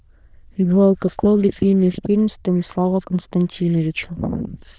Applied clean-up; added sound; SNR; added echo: neural diffusion model UNIVERSE++.